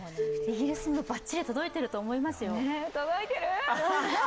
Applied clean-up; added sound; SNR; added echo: none; Marimba, xylophone; 10 dB; none.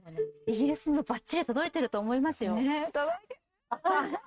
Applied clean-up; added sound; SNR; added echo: neural mask model RNNoise.